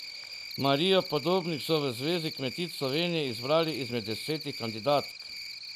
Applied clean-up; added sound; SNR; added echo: none; Cricket; 11 dB; none.